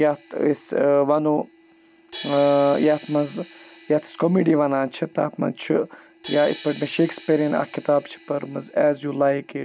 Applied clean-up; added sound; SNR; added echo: none; Crash cymbal; 16 dB; none.